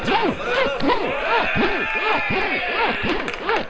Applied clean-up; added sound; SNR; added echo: none; Zipper (clothing); -2 dB; reverberation time 0.9 s.